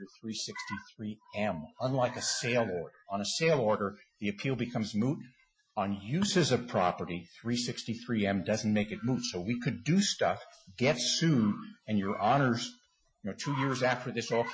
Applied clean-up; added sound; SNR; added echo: classical method Wiener filter.